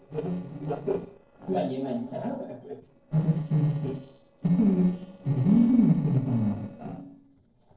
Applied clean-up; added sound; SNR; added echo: neural separator model SepFormer DNS4.